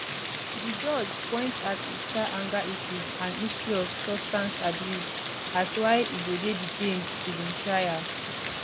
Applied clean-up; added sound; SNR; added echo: none; Rain; 3 dB; none.